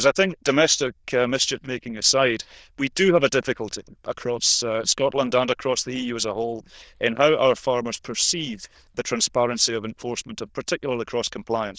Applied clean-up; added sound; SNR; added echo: neural diffusion model UNIVERSE++.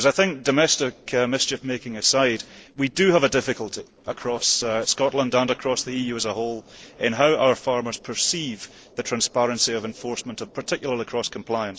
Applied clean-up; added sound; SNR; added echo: neural separator model SepFormer DNS4.